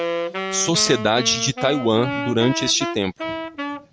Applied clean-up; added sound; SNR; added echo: none; Wind instrument, woodwind instrument; 6 dB; none.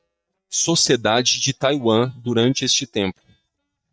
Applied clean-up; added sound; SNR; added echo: neural mask model DeepFilterNet 3.